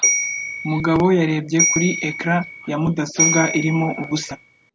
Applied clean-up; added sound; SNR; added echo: none; Bell; 3 dB; none.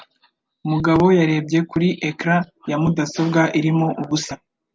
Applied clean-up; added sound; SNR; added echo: none; none; none; none.